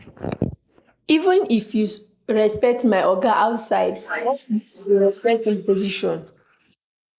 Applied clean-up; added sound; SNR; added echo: neural mask model Resemble Enhance denoiser.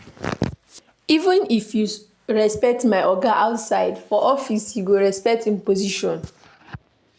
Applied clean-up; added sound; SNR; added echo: none; none; none; none.